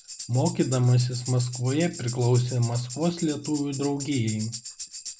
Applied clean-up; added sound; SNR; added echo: none; Tambourine; 13 dB; none.